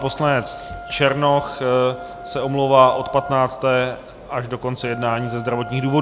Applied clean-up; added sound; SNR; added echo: none; Wind instrument, woodwind instrument; 15 dB; none.